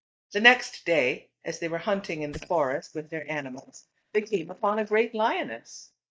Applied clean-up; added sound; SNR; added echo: neural mask model DeepFilterNet 3.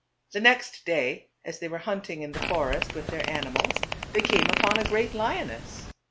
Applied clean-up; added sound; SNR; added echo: none; Fart; 1 dB; none.